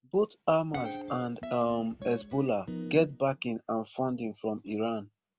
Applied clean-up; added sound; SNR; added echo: none; Guitar; 12 dB; none.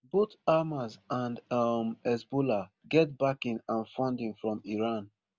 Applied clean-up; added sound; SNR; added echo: none; none; none; none.